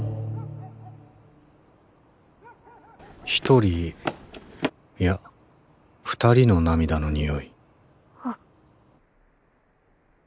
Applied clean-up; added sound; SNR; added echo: none; Run; 8 dB; none.